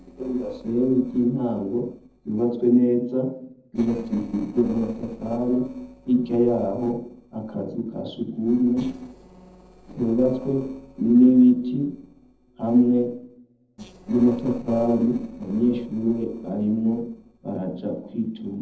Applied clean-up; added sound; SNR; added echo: neural separator model SepFormer DNS4.